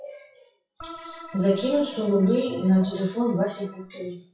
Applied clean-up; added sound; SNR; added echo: classical method WPE with log-MMSE.